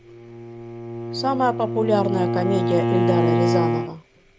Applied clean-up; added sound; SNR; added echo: none; Bowed string instrument; -2 dB; none.